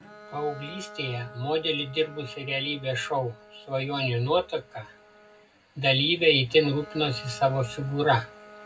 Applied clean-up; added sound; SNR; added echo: none; Bowed string instrument; 20 dB; reverberation time 0.3 s.